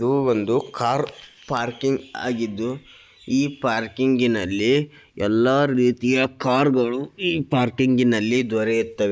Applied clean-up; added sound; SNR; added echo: none; none; none; none.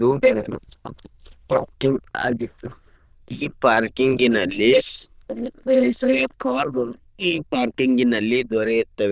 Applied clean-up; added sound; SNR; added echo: neural diffusion model UNIVERSE++.